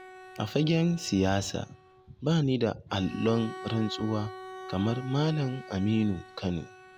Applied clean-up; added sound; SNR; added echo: none; Bowed string instrument; 16 dB; none.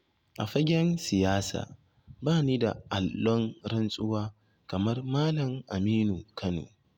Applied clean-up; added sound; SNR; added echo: none; none; none; none.